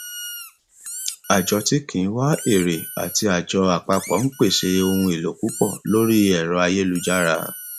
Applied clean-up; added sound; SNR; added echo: none; Squeak; 15 dB; none.